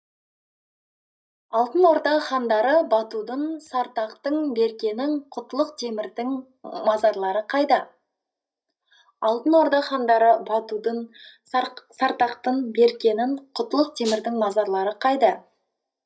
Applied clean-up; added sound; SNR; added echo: neural mask model DeepFilterNet 3.